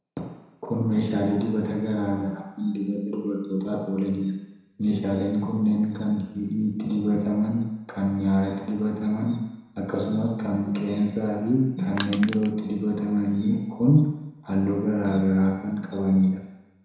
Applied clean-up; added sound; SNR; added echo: none; Crushing; 10 dB; reverberation time 1.0 s.